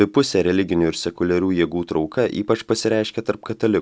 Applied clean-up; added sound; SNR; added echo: none; none; none; none.